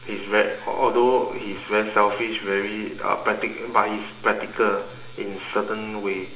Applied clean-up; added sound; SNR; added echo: none; none; none; reverberation time 1.0 s.